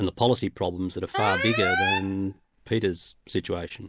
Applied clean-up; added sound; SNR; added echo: none; Alarm; 1 dB; none.